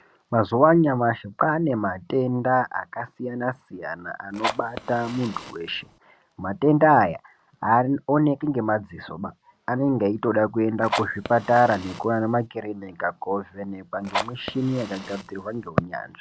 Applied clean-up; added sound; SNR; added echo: none; Fire; 10 dB; none.